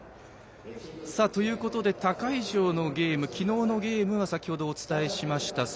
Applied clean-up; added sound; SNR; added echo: none; none; none; none.